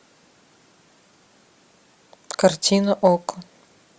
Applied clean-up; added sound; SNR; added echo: none; none; none; none.